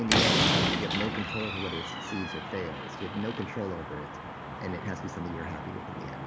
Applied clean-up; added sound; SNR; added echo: none; Slam; -4 dB; none.